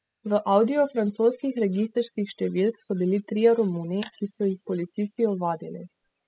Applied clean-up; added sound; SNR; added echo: classical method spectral subtraction.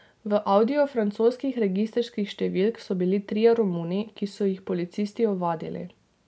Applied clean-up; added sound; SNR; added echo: none; none; none; none.